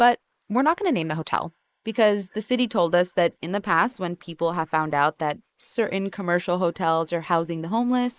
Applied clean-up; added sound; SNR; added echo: neural mask model Resemble Enhance denoiser.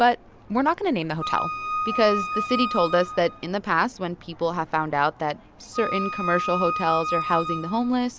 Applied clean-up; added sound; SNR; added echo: none; Wind instrument, woodwind instrument; 4 dB; none.